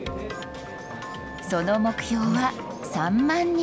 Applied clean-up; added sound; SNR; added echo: none; Wind instrument, woodwind instrument; 18 dB; none.